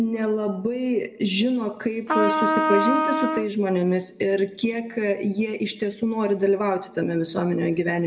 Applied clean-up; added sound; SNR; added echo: none; Trumpet; 0 dB; reverberation time 1.7 s.